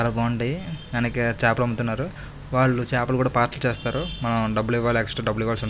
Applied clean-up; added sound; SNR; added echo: none; none; none; none.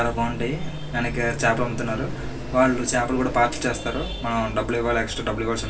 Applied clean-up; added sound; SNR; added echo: none; Fixed-wing aircraft, airplane; 12 dB; reverberation time 0.2 s.